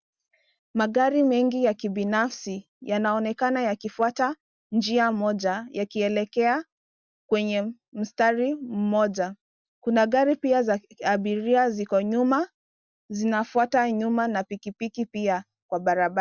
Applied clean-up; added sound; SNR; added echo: none; none; none; none.